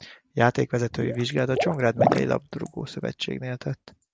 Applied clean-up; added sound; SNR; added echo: none; Water / Liquid; 4 dB; none.